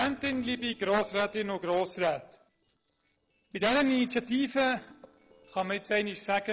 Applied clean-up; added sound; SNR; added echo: neural separator model SepFormer DNS4.